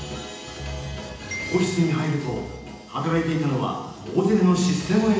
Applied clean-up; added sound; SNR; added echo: none; Glockenspiel; 18 dB; reverberation time 0.9 s.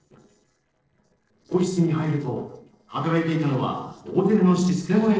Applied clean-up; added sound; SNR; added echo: neural separator model SepFormer DNS4.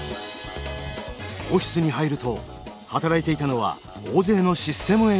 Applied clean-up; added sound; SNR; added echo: none; none; none; none.